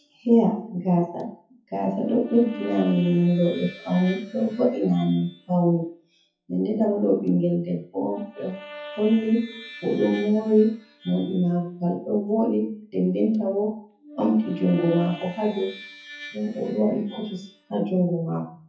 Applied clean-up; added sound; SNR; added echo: classical method WPE with log-MMSE.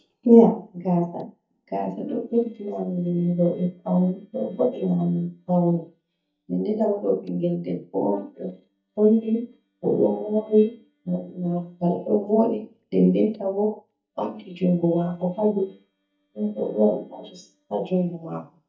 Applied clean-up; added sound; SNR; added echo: neural mask model DeepFilterNet 3.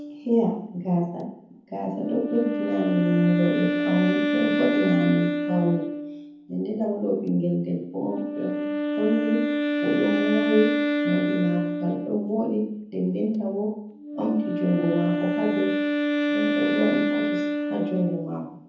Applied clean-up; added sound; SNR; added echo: none; Wind instrument, woodwind instrument; 1 dB; reverberation time 0.7 s.